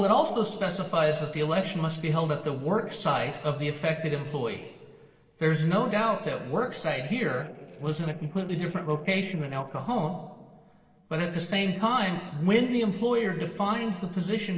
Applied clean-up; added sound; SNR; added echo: neural separator model SepFormer DNS4.